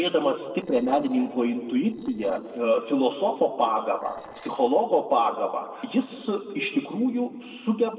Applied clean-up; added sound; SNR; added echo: neural separator model SepFormer DNS4.